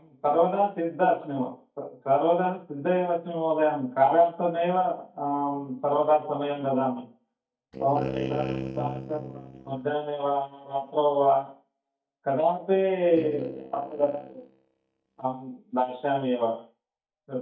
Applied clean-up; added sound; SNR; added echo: neural mask model DeepFilterNet 3.